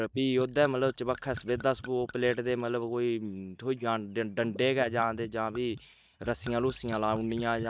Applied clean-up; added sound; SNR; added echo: neural mask model DeepFilterNet 3.